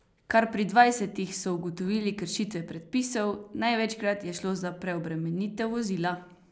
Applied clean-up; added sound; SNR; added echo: none; none; none; none.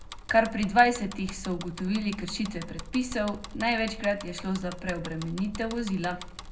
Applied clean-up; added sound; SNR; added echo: none; Bicycle; 12 dB; reverberation time 0.3 s.